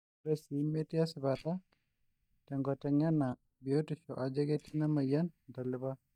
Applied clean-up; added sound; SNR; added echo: neural mask model DeepFilterNet 3.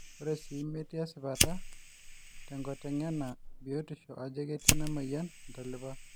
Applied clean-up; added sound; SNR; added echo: none; Fire; -2 dB; none.